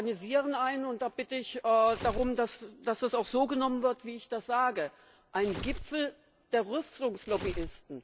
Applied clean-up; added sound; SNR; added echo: none; Tearing; 10 dB; none.